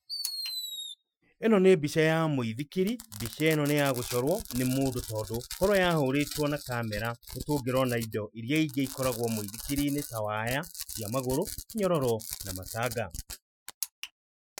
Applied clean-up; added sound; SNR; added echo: classical method Wiener filter.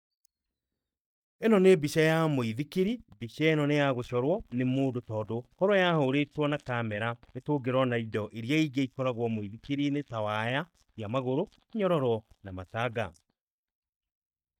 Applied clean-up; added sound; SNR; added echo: neural mask model DeepFilterNet 3.